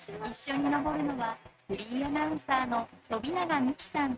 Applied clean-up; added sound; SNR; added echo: neural mask model RNNoise.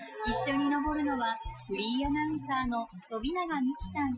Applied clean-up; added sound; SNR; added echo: classical method Wiener filter.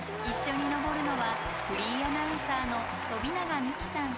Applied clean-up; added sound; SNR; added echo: none; Applause / Crowd / Cheering; 2 dB; none.